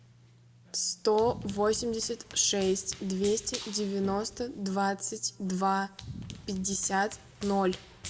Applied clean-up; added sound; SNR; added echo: none; Run; 15 dB; reverberation time 1.1 s.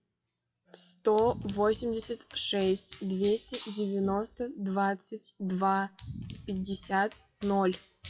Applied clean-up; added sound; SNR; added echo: classical method WPE with log-MMSE.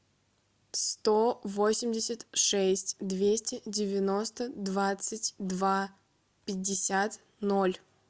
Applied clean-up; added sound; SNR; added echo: none; none; none; none.